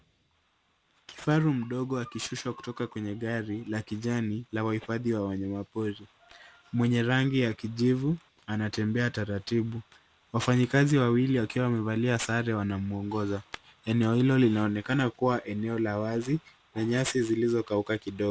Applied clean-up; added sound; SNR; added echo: none; none; none; none.